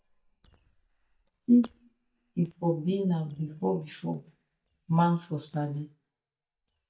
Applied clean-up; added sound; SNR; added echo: neural mask model DeepFilterNet 3.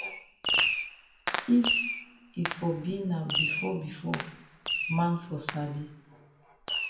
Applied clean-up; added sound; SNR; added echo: none; Fireworks; 1 dB; reverberation time 0.7 s.